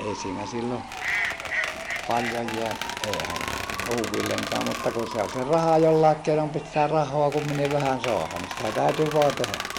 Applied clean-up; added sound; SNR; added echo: none; Squeak + Bird / Fowl; 7 dB; none.